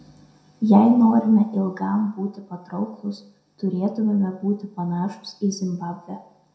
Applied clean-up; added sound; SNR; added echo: none; none; none; reverberation time 0.6 s.